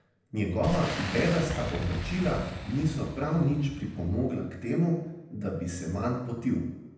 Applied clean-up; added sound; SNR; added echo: none; Boom; 10 dB; reverberation time 0.9 s.